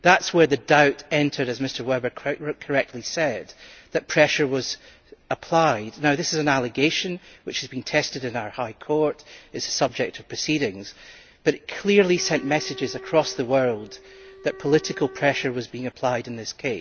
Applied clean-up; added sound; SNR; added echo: none; Wind instrument, woodwind instrument; 18 dB; none.